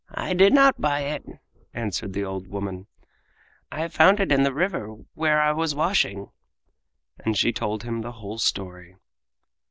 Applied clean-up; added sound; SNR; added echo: none; none; none; none.